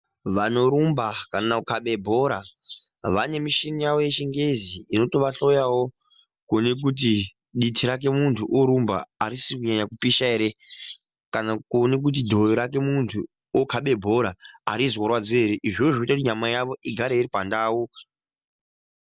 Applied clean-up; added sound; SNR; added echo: none; none; none; none.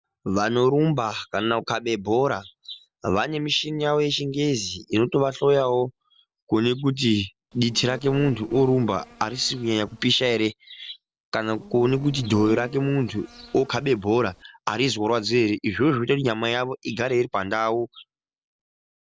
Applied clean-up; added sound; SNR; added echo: neural separator model SepFormer DNS4.